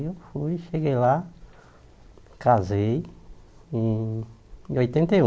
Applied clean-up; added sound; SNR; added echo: none; none; none; none.